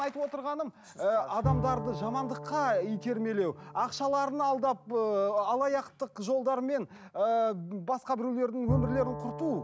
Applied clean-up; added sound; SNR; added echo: none; Bowed string instrument; 9 dB; none.